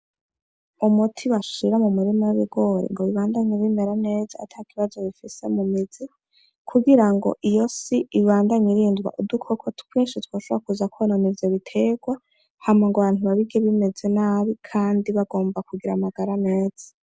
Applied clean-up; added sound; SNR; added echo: none; none; none; none.